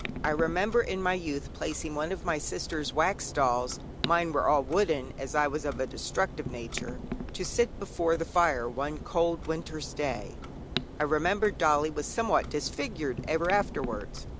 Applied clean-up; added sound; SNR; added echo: none; Clock; 9 dB; none.